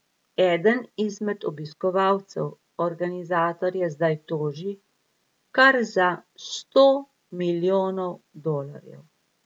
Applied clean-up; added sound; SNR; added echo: none; none; none; none.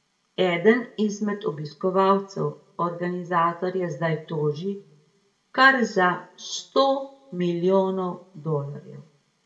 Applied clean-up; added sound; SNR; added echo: none; none; none; reverberation time 0.4 s.